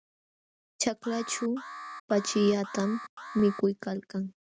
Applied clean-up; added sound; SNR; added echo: none; Alarm; 14 dB; none.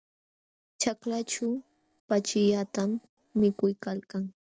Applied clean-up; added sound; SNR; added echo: neural separator model SepFormer DNS4.